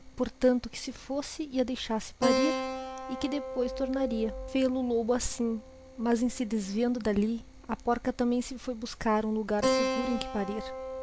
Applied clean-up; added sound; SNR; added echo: none; Keyboard (musical); 6 dB; none.